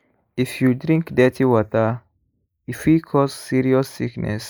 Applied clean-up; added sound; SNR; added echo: neural mask model Resemble Enhance denoiser.